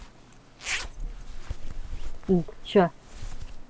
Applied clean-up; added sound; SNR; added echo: none; Zipper (clothing); 3 dB; none.